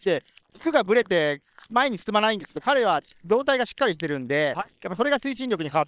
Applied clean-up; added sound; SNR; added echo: neural separator model SepFormer WHAM!.